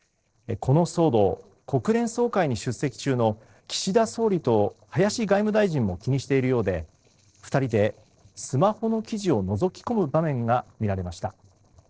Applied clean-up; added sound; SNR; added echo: neural separator model SepFormer DNS4.